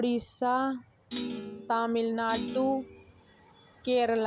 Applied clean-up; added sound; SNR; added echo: none; Thump, thud; 4 dB; none.